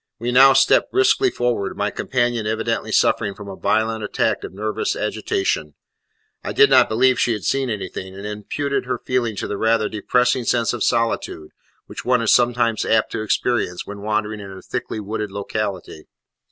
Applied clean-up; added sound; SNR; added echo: none; none; none; none.